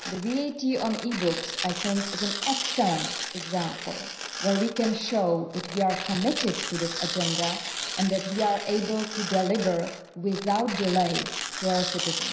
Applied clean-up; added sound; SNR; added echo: none; Tearing; 6 dB; reverberation time 0.9 s.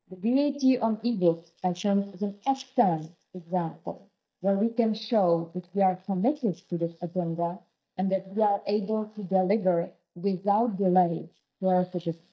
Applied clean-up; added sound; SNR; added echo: neural mask model DeepFilterNet 3.